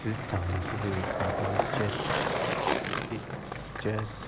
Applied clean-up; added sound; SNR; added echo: none; Skateboard; -3 dB; none.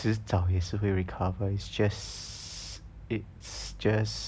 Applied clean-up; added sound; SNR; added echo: none; none; none; none.